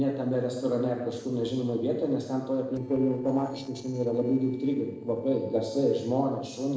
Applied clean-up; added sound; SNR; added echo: neural separator model SepFormer DNS4.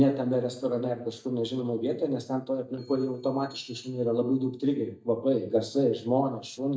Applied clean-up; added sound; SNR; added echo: neural mask model DeepFilterNet 3.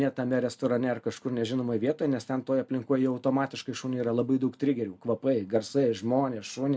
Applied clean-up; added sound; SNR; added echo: none; none; none; none.